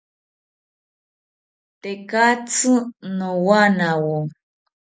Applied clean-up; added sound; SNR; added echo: none; none; none; none.